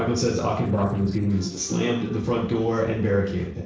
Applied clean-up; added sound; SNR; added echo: neural separator model SepFormer DNS4.